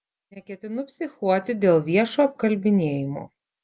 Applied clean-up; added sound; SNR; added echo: none; none; none; none.